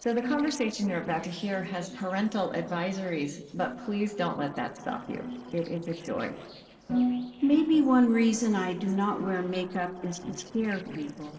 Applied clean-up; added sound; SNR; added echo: neural separator model SepFormer DNS4.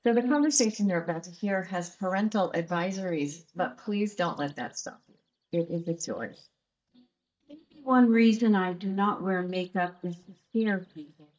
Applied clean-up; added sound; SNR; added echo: neural mask model DeepFilterNet 3.